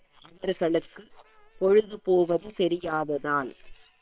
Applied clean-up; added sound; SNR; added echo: neural separator model SepFormer WHAM!.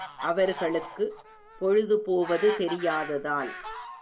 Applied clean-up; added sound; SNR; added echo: none; Fowl; 13 dB; none.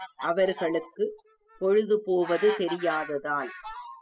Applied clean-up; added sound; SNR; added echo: classical method spectral subtraction.